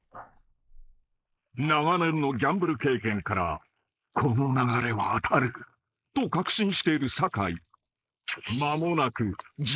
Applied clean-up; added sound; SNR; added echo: neural mask model Resemble Enhance denoiser.